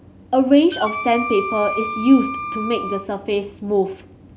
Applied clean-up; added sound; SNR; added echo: none; Wind instrument, woodwind instrument; 8 dB; none.